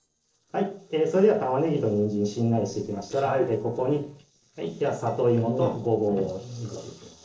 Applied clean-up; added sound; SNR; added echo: neural separator model SepFormer DNS4.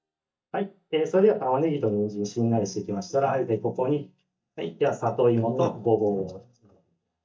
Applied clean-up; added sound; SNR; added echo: neural mask model DeepFilterNet 3.